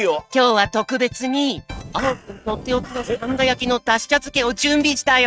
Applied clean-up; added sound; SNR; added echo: neural mask model RNNoise.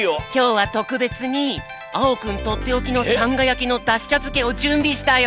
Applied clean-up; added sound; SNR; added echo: none; none; none; none.